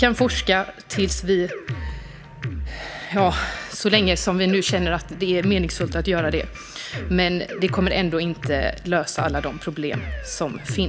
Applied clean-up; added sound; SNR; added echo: none; Drum kit; 8 dB; none.